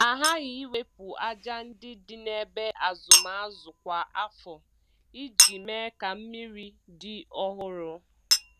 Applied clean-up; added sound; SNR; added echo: none; Chink, clink; -3 dB; none.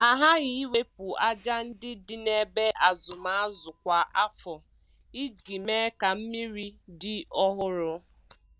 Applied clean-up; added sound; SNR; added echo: neural mask model DeepFilterNet 3.